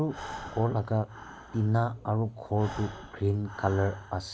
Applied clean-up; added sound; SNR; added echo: none; Breathing; 15 dB; none.